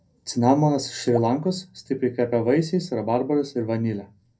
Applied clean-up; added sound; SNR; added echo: none; Raindrop / Drip; 13 dB; reverberation time 0.2 s.